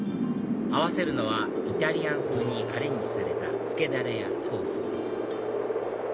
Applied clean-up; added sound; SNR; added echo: none; Wind; -4 dB; none.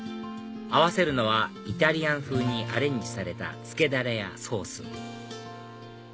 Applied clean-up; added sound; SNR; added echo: none; none; none; none.